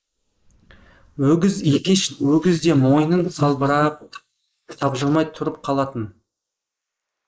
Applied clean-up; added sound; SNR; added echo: neural mask model Resemble Enhance denoiser.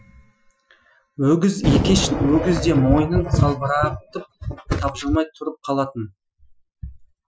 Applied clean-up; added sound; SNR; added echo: classical method Wiener filter.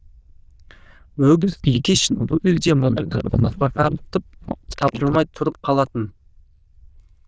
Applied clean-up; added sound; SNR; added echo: neural diffusion model UNIVERSE++.